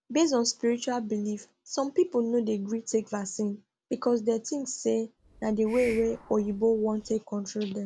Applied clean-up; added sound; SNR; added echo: none; Hiss; 17 dB; none.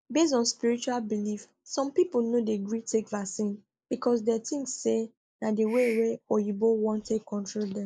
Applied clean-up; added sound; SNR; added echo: neural mask model Resemble Enhance denoiser.